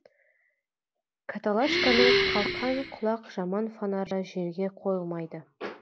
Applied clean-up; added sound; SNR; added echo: none; Breathing; -3 dB; none.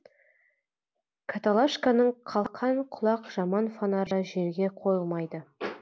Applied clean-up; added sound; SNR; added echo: none; none; none; none.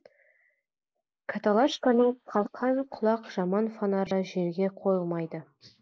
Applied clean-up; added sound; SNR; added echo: neural mask model Resemble Enhance denoiser.